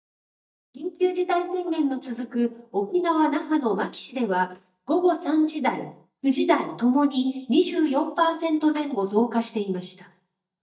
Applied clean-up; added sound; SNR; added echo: neural mask model DeepFilterNet 3.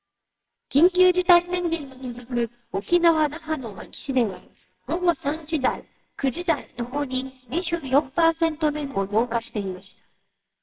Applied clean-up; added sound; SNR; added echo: neural separator model SepFormer WHAMR!.